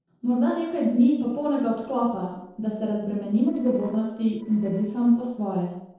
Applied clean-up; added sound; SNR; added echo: neural separator model SepFormer DNS4.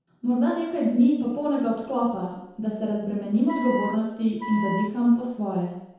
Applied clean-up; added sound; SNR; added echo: none; Wind instrument, woodwind instrument; 9 dB; reverberation time 0.9 s.